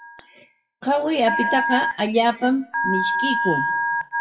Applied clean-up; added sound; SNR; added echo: classical method WPE with log-MMSE.